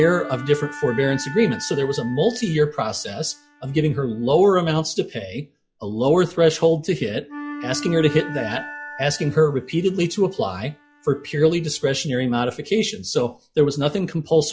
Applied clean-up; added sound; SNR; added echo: classical method log-MMSE.